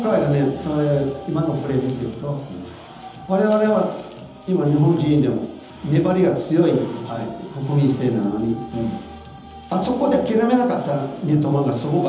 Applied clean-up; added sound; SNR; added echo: none; none; none; reverberation time 0.9 s.